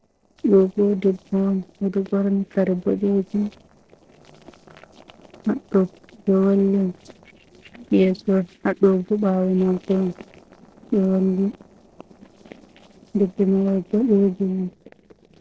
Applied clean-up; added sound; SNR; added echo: neural separator model SepFormer DNS4.